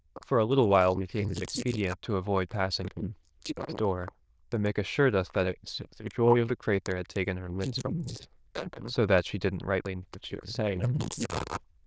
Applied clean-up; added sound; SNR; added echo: neural diffusion model UNIVERSE++.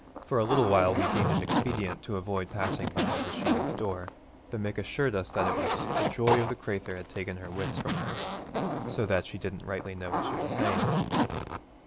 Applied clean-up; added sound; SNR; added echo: none; Zipper (clothing); 0 dB; none.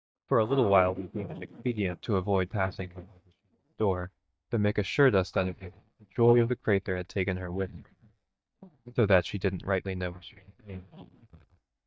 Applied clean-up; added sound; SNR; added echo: neural mask model DeepFilterNet 3.